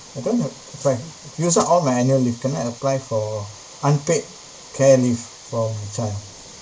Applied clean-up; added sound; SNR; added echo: neural mask model Resemble Enhance denoiser.